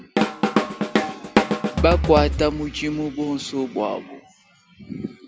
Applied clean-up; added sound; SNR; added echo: none; Drum kit; -2 dB; none.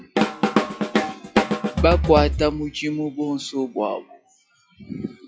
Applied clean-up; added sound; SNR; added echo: classical method log-MMSE.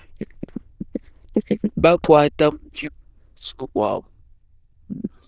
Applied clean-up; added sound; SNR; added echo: neural diffusion model UNIVERSE++.